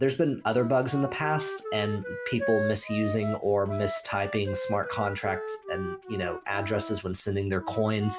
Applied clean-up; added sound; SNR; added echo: none; Wind instrument, woodwind instrument; 8 dB; none.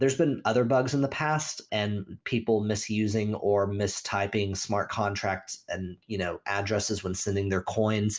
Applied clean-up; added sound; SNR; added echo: none; none; none; none.